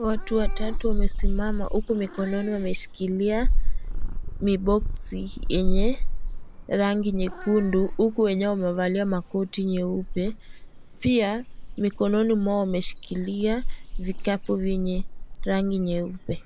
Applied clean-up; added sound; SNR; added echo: none; Meow / Purr; 0 dB; none.